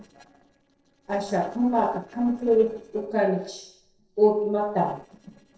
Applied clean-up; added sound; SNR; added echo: neural separator model SepFormer DNS4.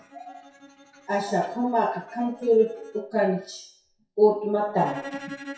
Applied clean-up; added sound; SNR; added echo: classical method WPE with log-MMSE.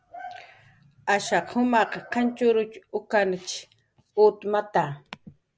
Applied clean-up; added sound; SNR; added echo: none; none; none; none.